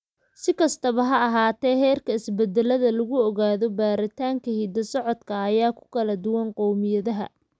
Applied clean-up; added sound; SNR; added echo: none; none; none; none.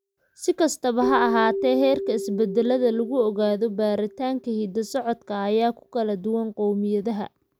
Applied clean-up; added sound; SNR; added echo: none; Keyboard (musical); 9 dB; none.